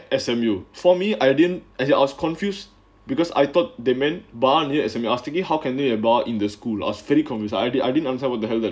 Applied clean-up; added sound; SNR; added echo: none; none; none; none.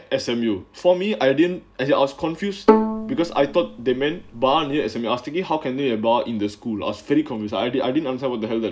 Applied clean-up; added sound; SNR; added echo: none; Bowed string instrument; 1 dB; none.